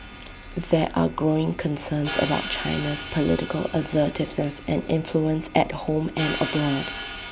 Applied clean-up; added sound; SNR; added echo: none; Crash cymbal; 10 dB; none.